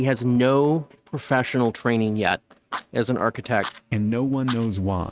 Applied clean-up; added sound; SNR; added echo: neural mask model RNNoise.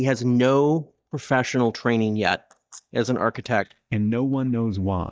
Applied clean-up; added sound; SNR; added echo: neural mask model DeepFilterNet 3.